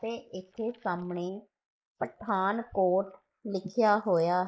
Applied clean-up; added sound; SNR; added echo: neural mask model Resemble Enhance denoiser.